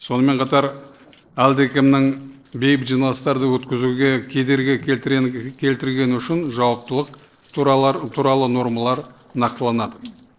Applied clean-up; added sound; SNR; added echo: neural separator model SepFormer DNS4.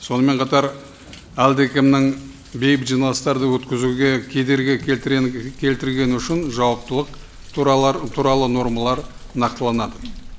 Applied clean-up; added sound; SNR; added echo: none; Thunder; 18 dB; none.